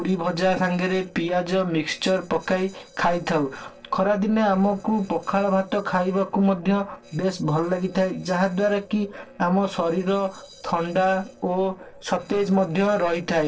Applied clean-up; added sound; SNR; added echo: neural separator model SepFormer DNS4.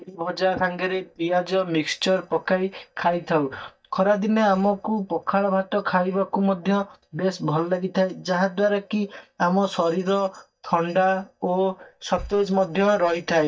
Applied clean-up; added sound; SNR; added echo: neural mask model DeepFilterNet 3.